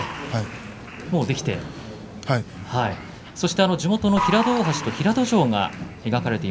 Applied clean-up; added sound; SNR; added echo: none; Applause / Crowd; 11 dB; none.